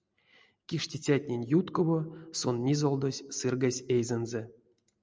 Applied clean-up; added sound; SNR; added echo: none; none; none; none.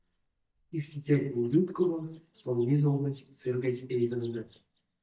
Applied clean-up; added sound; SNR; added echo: neural mask model DeepFilterNet 3.